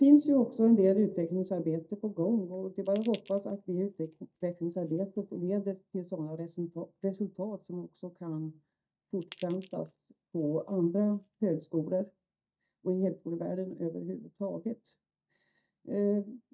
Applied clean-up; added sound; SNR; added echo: neural mask model DeepFilterNet 3.